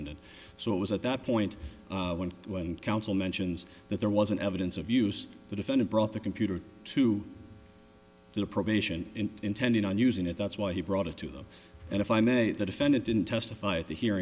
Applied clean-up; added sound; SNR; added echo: none; none; none; none.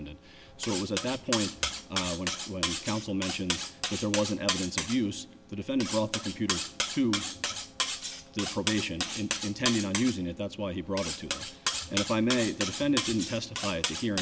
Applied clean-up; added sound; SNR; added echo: none; Cutlery, silverware; 3 dB; none.